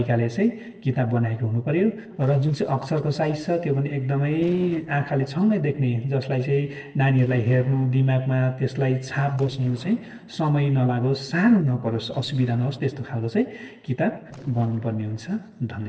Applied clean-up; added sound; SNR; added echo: neural separator model SepFormer DNS4.